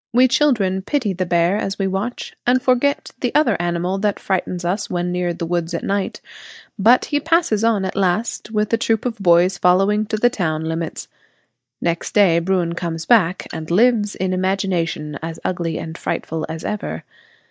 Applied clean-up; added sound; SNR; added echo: neural mask model DeepFilterNet 3.